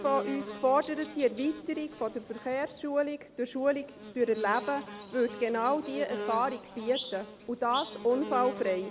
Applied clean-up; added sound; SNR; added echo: none; Buzz / Bird; 12 dB; none.